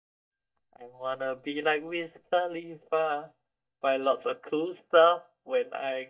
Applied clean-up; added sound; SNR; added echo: neural mask model DeepFilterNet 3.